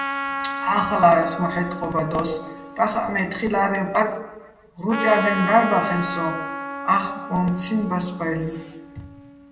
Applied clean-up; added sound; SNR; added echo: none; Trumpet; 8 dB; reverberation time 0.8 s.